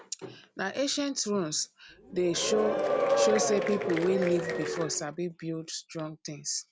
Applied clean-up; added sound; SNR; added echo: none; Applause / Crowd / Cheering; -1 dB; none.